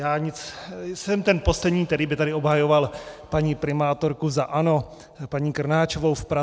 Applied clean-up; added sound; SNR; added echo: none; none; none; none.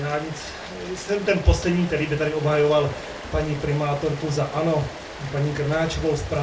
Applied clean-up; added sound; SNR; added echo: none; Rain; 13 dB; reverberation time 0.2 s.